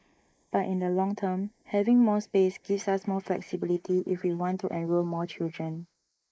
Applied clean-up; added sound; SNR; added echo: neural mask model Resemble Enhance denoiser.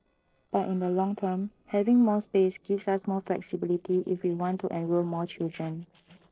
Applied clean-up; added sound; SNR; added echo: neural separator model SepFormer DNS4.